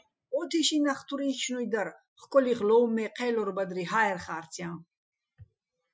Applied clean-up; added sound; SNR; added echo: classical method Wiener filter.